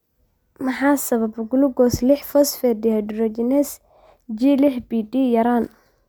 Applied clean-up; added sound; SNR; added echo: none; none; none; none.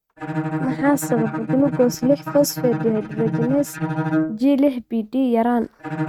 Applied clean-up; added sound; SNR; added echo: neural mask model RNNoise.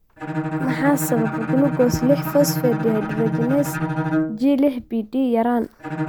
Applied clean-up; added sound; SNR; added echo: none; Bowed string instrument; 4 dB; none.